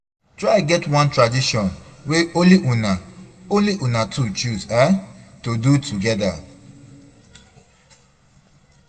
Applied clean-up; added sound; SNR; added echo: none; none; none; reverberation time 2.4 s.